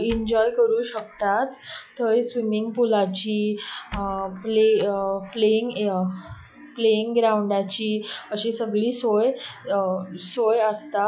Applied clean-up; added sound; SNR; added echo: classical method log-MMSE.